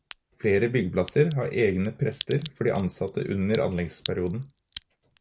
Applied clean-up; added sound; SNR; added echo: none; Crack; 14 dB; none.